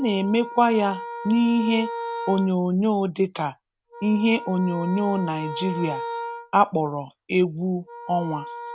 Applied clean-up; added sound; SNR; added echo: none; Wind instrument, woodwind instrument; 11 dB; none.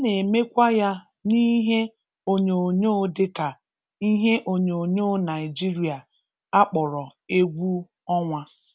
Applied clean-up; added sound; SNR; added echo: none; none; none; none.